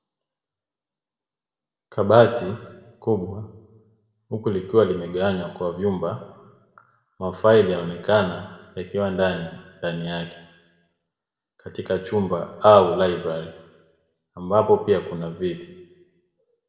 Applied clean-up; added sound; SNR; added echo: none; none; none; reverberation time 0.9 s.